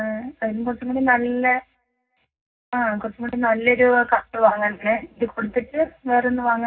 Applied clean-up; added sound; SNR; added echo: none; none; none; reverberation time 0.4 s.